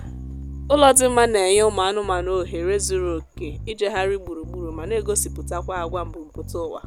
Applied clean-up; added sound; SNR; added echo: none; Bass guitar; 12 dB; none.